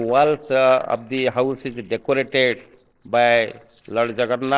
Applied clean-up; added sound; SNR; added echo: neural separator model SepFormer DNS4.